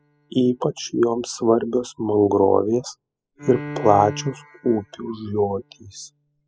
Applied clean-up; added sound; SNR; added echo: classical method spectral subtraction.